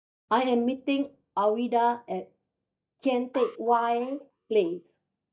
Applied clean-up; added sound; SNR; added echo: neural mask model DeepFilterNet 3.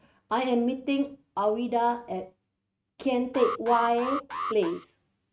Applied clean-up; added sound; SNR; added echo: neural mask model RNNoise.